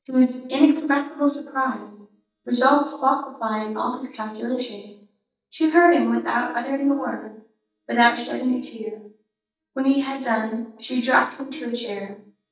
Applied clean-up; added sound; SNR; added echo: neural mask model DeepFilterNet 3.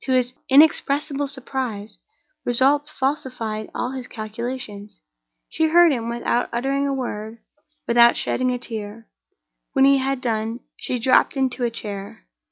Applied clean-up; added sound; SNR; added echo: none; none; none; none.